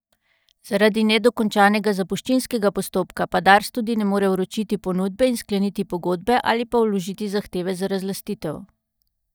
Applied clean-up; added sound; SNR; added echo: neural mask model DeepFilterNet 3.